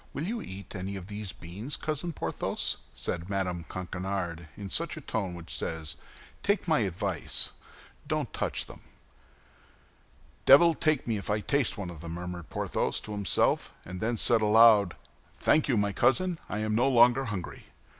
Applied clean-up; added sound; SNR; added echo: none; none; none; none.